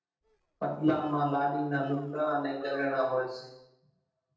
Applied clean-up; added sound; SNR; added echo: neural separator model SepFormer DNS4.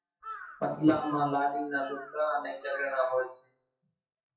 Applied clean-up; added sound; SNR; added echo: classical method WPE with log-MMSE.